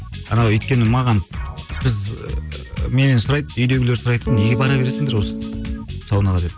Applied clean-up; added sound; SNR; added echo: none; Electric guitar / Strum; 6 dB; none.